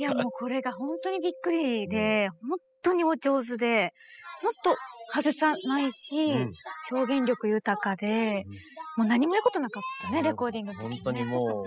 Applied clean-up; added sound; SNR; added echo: classical method spectral subtraction.